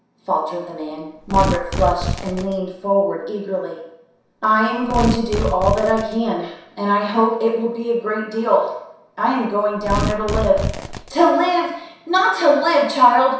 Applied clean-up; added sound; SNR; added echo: none; Tearing; 8 dB; reverberation time 0.7 s.